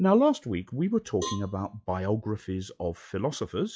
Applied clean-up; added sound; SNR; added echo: classical method log-MMSE.